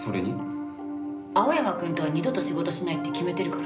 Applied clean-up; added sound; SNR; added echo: none; Piano; 4 dB; reverberation time 0.5 s.